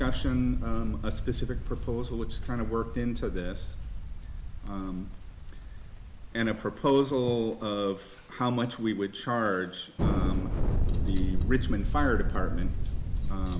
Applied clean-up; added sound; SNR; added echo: none; Thunder; -2 dB; none.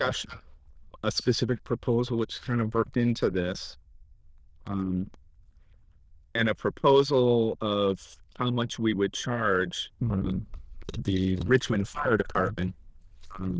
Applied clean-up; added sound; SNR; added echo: neural diffusion model UNIVERSE++.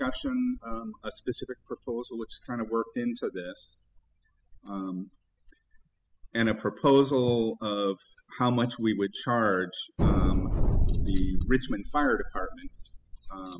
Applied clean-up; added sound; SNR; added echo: classical method spectral subtraction.